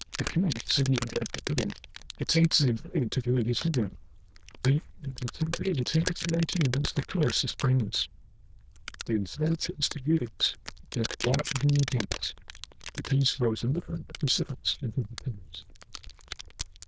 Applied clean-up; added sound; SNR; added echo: neural diffusion model UNIVERSE++.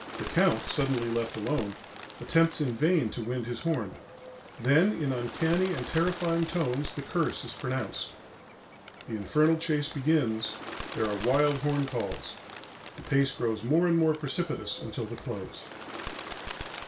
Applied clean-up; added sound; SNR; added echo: none; Bird; 12 dB; none.